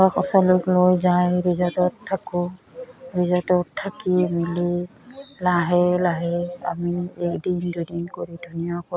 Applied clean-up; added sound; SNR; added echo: none; none; none; none.